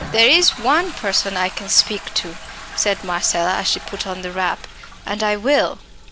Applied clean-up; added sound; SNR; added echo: none; Toilet flush; 14 dB; none.